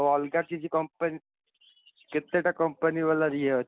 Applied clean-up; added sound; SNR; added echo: none; none; none; none.